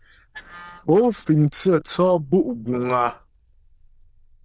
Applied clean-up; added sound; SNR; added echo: neural diffusion model UNIVERSE++.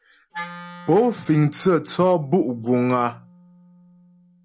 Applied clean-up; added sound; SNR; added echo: none; Wind instrument, woodwind instrument; 20 dB; none.